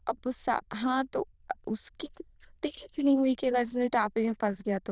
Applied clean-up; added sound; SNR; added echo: neural diffusion model UNIVERSE++.